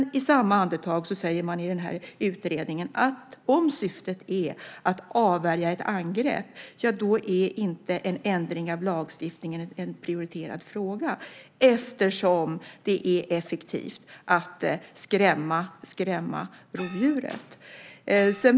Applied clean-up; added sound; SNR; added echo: none; Gong; 16 dB; none.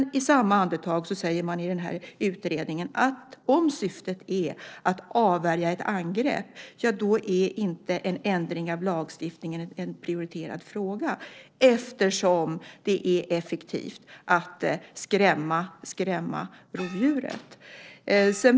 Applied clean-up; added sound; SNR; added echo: neural separator model SepFormer DNS4.